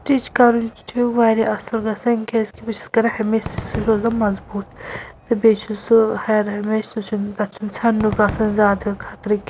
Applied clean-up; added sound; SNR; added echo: none; Crowd / Cheering / Fireworks; 17 dB; none.